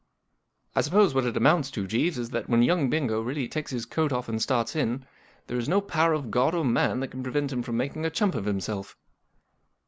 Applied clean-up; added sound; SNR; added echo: none; none; none; none.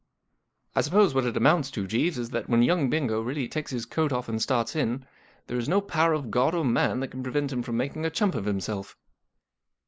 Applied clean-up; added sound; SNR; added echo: neural mask model Resemble Enhance denoiser.